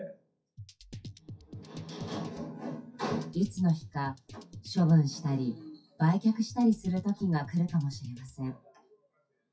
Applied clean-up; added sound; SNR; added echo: classical method WPE with log-MMSE.